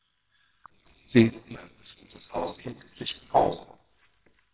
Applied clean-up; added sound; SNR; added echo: neural separator model SepFormer WHAMR!.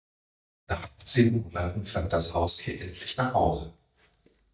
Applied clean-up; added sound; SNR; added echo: neural mask model DeepFilterNet 3.